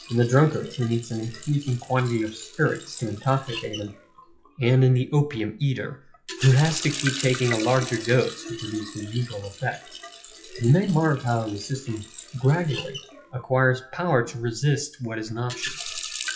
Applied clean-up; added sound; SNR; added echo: classical method WPE with log-MMSE.